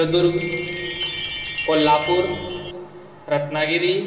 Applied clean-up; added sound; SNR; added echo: none; Chime; 5 dB; reverberation time 2.4 s.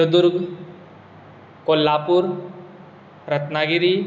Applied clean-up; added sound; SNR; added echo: none; none; none; none.